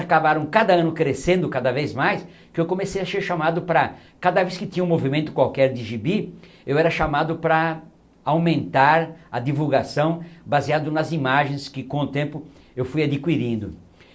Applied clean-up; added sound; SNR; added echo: none; none; none; none.